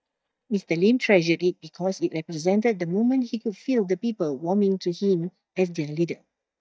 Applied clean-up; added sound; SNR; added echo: neural mask model DeepFilterNet 3.